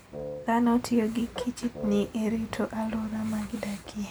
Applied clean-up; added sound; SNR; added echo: none; Wind instrument, woodwind instrument; 11 dB; none.